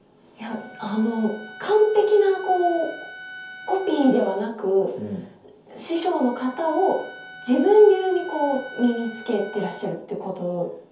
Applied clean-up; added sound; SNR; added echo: none; Wind instrument, woodwind instrument; 19 dB; reverberation time 0.5 s.